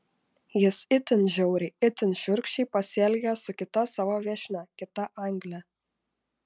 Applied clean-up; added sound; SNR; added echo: none; none; none; none.